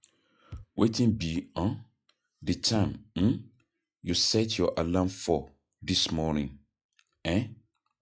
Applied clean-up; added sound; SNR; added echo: classical method log-MMSE.